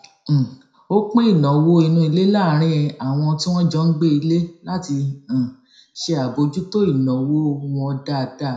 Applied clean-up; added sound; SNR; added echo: none; none; none; reverberation time 0.5 s.